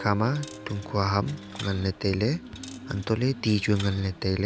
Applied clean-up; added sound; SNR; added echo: none; Guitar + Coin (dropping); 17 dB; none.